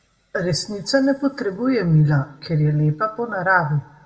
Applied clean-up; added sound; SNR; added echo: none; none; none; reverberation time 0.6 s.